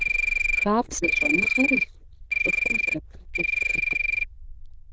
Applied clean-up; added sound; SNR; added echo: neural diffusion model UNIVERSE++.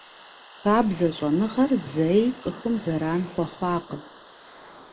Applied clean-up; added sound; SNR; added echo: neural mask model Resemble Enhance denoiser.